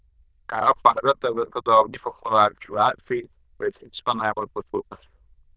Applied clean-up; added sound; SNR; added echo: neural diffusion model UNIVERSE++.